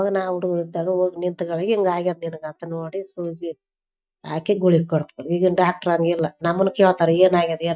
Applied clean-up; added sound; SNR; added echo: neural mask model DeepFilterNet 3.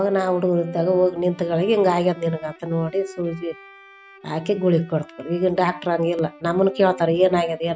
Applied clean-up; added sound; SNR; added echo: none; Bowed string instrument; 20 dB; none.